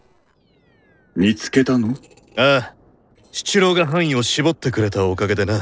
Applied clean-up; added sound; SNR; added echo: neural separator model SepFormer DNS4.